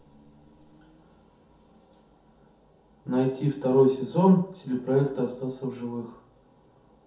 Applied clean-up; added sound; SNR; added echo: none; none; none; reverberation time 0.5 s.